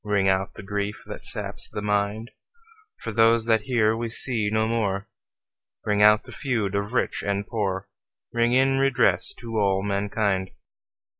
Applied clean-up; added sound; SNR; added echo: none; none; none; none.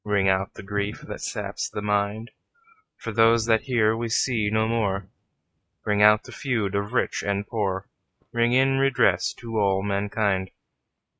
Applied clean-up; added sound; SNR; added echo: neural mask model RNNoise.